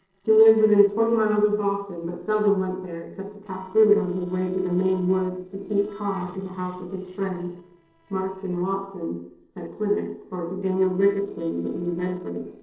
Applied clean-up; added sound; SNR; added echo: neural separator model SepFormer DNS4.